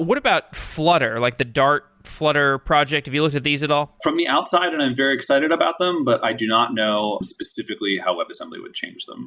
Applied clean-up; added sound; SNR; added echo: none; none; none; none.